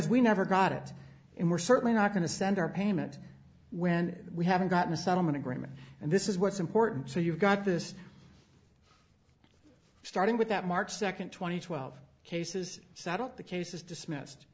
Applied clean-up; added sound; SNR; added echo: none; none; none; none.